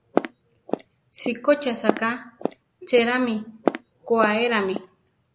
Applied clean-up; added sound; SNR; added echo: none; Walk, footsteps; 6 dB; none.